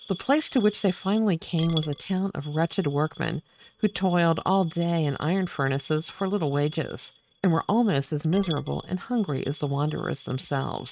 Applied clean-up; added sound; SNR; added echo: neural mask model RNNoise.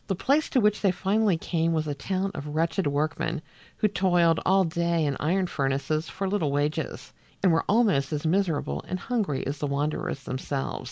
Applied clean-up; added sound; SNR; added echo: none; none; none; none.